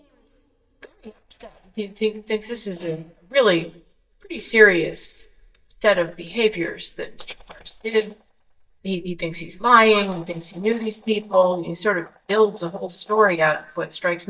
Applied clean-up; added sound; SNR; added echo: neural mask model DeepFilterNet 3.